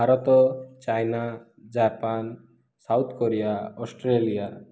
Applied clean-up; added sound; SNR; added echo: none; none; none; none.